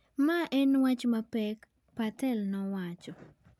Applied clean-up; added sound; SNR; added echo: none; none; none; none.